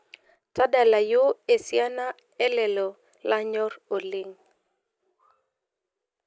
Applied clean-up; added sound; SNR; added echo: none; none; none; none.